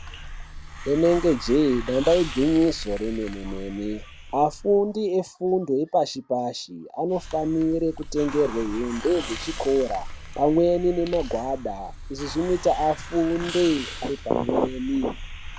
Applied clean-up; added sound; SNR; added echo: none; Hiss; 12 dB; none.